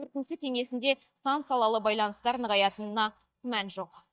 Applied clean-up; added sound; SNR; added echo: neural mask model DeepFilterNet 3.